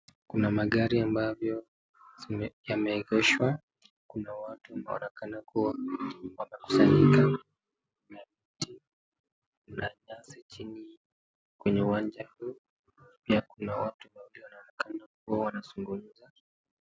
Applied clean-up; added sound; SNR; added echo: none; none; none; none.